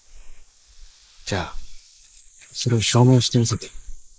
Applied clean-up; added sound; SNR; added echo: neural mask model Resemble Enhance denoiser.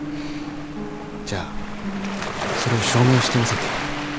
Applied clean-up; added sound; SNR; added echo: none; Waves, surf; 3 dB; none.